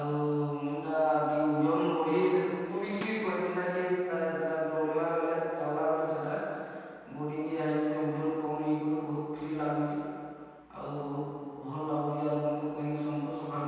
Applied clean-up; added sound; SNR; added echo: none; Drum; 16 dB; reverberation time 2.1 s.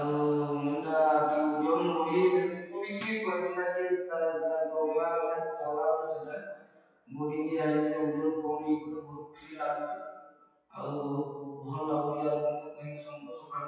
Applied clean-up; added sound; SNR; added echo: classical method WPE with log-MMSE.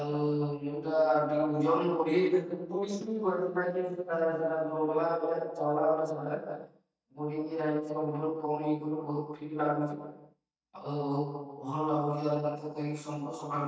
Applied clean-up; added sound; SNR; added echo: neural mask model DeepFilterNet 3.